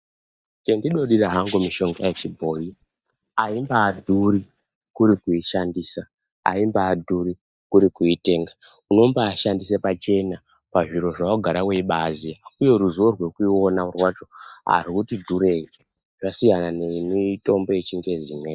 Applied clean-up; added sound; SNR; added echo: neural mask model DeepFilterNet 3.